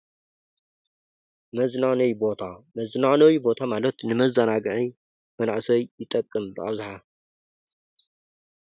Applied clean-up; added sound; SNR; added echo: none; none; none; none.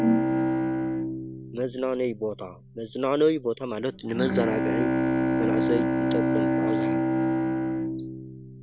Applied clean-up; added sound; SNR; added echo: none; Bowed string instrument + Brass instrument; -4 dB; none.